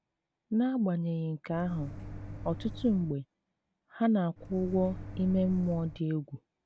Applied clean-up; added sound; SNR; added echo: none; Microwave oven; 11 dB; none.